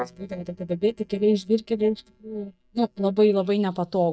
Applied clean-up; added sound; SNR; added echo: neural mask model DeepFilterNet 3.